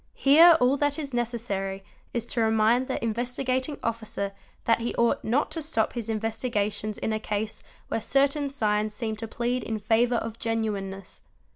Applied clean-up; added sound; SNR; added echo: none; none; none; none.